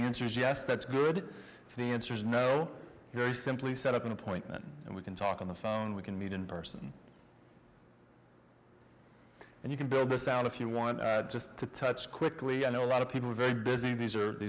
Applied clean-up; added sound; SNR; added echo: none; none; none; none.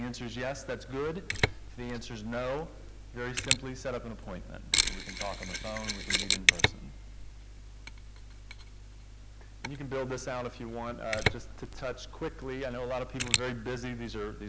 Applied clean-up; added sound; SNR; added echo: none; Mechanisms; -3 dB; none.